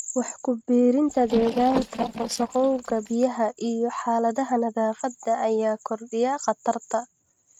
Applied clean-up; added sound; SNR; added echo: neural mask model RNNoise.